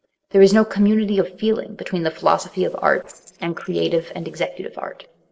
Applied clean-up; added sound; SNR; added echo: neural separator model SepFormer DNS4.